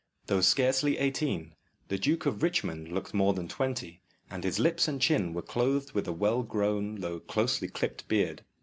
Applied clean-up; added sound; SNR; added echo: none; none; none; none.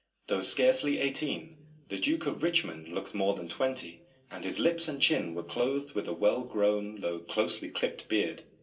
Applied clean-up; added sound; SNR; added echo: none; none; none; reverberation time 0.2 s.